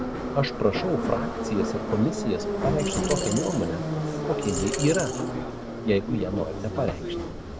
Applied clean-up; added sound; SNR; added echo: none; Subway, metro, underground + Coin (dropping); 1 dB; none.